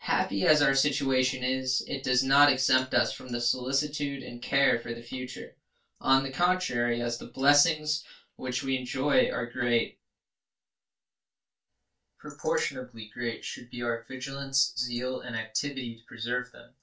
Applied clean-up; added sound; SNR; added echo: none; none; none; reverberation time 0.2 s.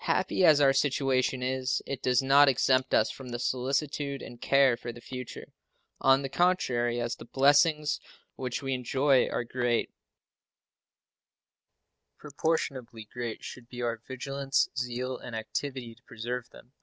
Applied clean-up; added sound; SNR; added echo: none; none; none; none.